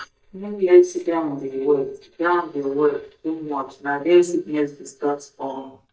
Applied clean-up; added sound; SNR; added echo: neural mask model DeepFilterNet 3.